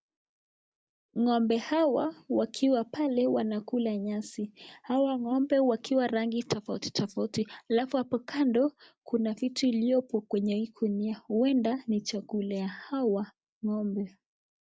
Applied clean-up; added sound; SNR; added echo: none; none; none; none.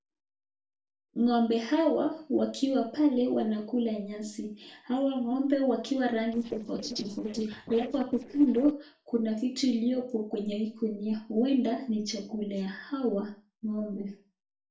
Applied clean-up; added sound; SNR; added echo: neural separator model SepFormer DNS4.